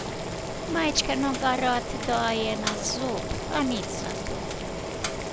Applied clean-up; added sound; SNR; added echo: none; Boiling; 3 dB; none.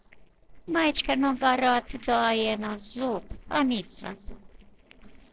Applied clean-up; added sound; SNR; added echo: neural separator model SepFormer DNS4.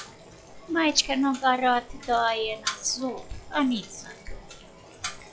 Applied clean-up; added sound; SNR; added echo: classical method log-MMSE.